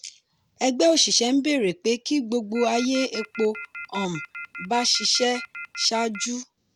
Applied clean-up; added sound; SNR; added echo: none; Telephone; 13 dB; none.